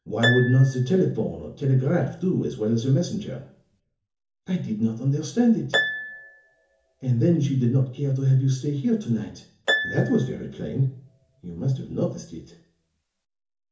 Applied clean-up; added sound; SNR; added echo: none; Harp; 9 dB; reverberation time 0.7 s.